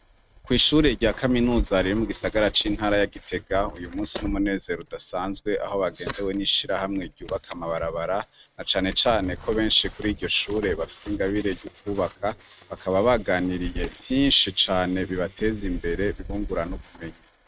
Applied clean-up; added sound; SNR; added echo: neural mask model RNNoise.